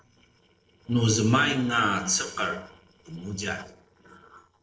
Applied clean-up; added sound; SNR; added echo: neural separator model SepFormer DNS4.